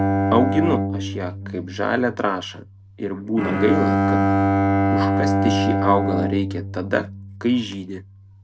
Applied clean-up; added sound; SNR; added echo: none; Bowed string instrument; -2 dB; none.